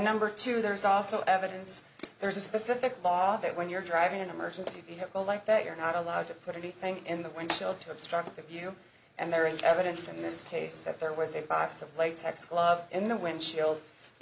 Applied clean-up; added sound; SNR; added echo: none; none; none; none.